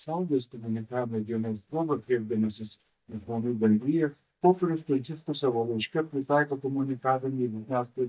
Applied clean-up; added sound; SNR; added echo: neural mask model DeepFilterNet 3.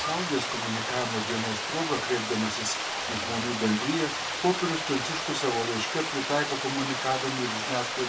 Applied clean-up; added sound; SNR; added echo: none; Water; 1 dB; reverberation time 0.2 s.